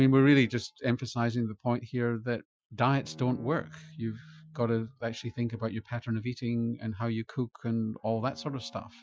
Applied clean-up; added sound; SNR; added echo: classical method Wiener filter.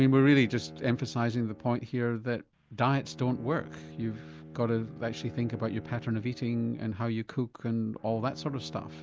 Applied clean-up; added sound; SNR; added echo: none; Bowed string instrument; 17 dB; none.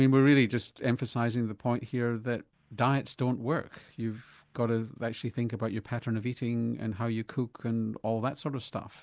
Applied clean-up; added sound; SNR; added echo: none; none; none; none.